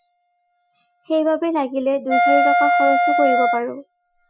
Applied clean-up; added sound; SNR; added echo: classical method Wiener filter.